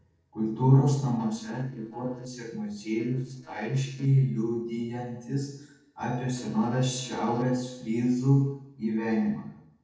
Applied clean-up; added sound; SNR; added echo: neural separator model SepFormer DNS4.